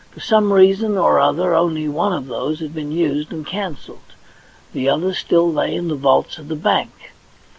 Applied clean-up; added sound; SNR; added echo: none; none; none; none.